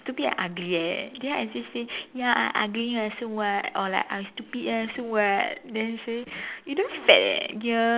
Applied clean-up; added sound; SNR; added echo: none; none; none; none.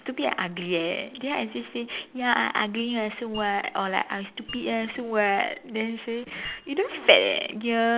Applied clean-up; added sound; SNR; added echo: none; Mallet percussion; 19 dB; none.